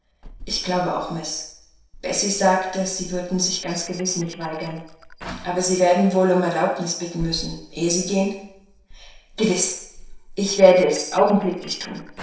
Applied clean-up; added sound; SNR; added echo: neural separator model SepFormer DNS4.